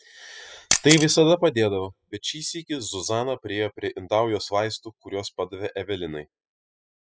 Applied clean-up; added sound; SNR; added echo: classical method spectral subtraction.